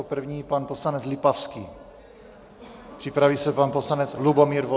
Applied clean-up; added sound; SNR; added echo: none; none; none; none.